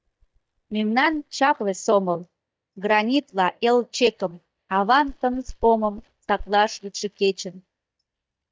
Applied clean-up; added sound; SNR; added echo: neural mask model DeepFilterNet 3.